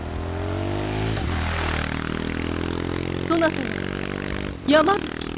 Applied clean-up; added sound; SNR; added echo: none; Motorcycle / Engine; -1 dB; none.